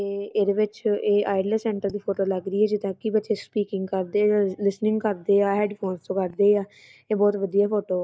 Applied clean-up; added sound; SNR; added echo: neural mask model DeepFilterNet 3.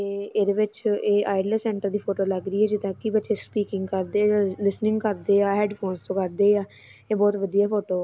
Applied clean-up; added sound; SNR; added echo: none; none; none; none.